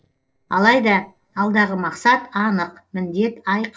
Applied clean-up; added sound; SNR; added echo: neural separator model SepFormer DNS4.